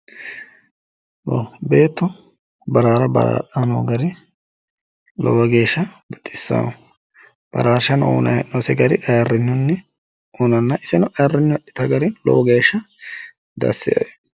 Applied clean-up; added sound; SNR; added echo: none; none; none; none.